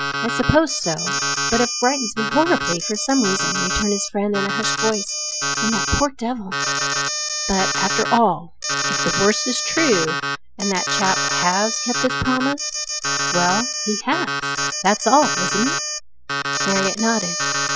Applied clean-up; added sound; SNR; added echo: classical method Wiener filter.